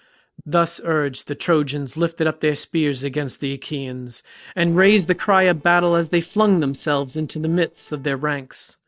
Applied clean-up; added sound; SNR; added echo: neural separator model SepFormer DNS4.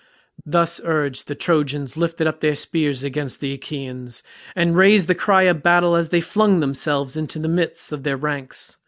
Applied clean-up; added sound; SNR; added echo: none; none; none; none.